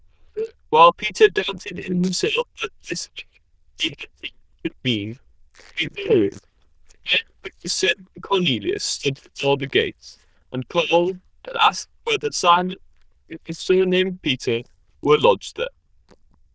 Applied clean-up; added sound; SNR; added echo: neural diffusion model UNIVERSE++.